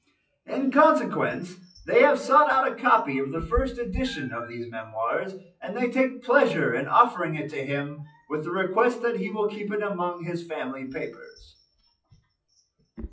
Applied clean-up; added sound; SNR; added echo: classical method WPE with log-MMSE.